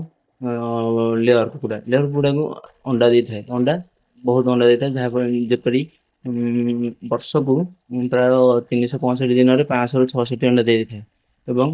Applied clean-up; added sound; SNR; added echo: neural mask model DeepFilterNet 3.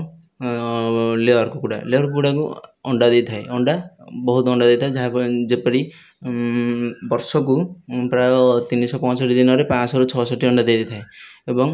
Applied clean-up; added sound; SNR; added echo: none; none; none; none.